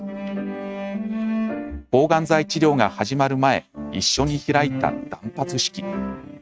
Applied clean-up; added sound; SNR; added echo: neural mask model RNNoise.